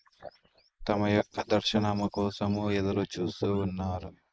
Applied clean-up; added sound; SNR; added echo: neural mask model Resemble Enhance denoiser.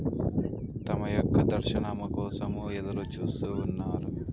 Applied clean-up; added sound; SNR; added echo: none; none; none; none.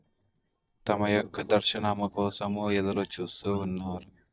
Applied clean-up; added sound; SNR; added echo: neural mask model DeepFilterNet 3.